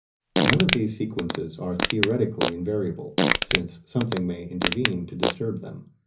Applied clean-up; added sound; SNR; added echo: none; Fart; 0 dB; reverberation time 0.5 s.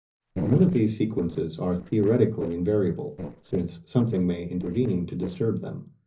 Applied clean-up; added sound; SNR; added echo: neural separator model SepFormer DNS4.